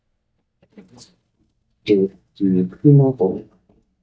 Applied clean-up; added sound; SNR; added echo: neural mask model DeepFilterNet 3.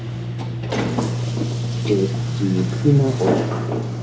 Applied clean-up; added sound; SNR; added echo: none; Sliding door; -1 dB; reverberation time 0.4 s.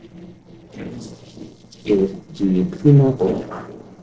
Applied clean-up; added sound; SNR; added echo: neural separator model SepFormer DNS4.